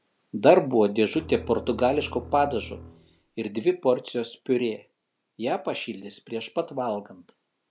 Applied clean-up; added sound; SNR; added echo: none; Bowed string instrument; 17 dB; none.